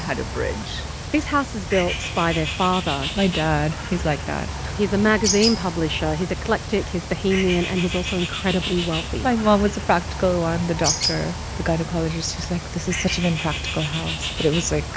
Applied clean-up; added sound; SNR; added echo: none; Bird; 5 dB; none.